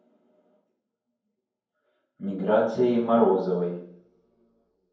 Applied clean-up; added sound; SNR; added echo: none; none; none; reverberation time 0.9 s.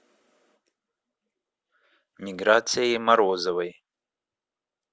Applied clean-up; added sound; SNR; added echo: none; none; none; none.